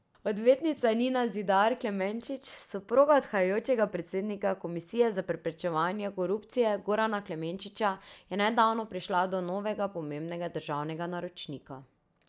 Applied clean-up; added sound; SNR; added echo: none; none; none; none.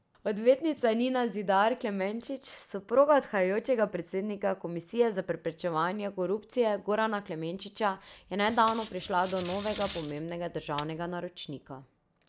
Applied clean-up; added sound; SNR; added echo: none; Packing tape, duct tape; 8 dB; none.